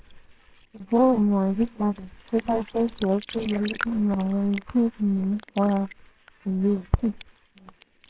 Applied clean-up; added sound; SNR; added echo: neural separator model SepFormer WHAMR!.